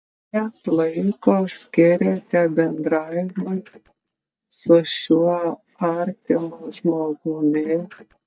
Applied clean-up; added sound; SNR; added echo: neural mask model DeepFilterNet 3.